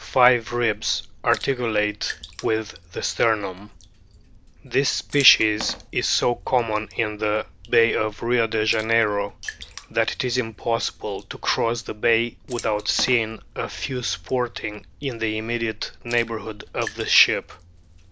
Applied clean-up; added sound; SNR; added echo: none; Water / Splash, splatter; 18 dB; none.